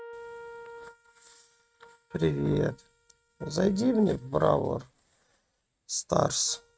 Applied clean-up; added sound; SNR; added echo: neural mask model RNNoise.